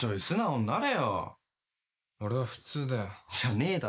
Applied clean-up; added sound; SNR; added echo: neural mask model Resemble Enhance denoiser.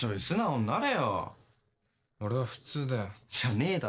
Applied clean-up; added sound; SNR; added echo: neural separator model SepFormer DNS4.